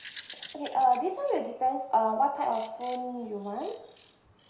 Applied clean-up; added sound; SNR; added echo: none; Bird vocalization, bird call, bird song; 18 dB; reverberation time 0.7 s.